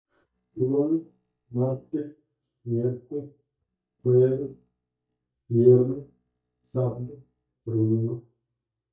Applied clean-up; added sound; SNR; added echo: neural mask model DeepFilterNet 3.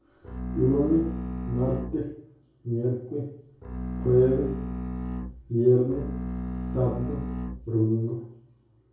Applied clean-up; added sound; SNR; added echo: none; Bowed string instrument; 5 dB; reverberation time 0.6 s.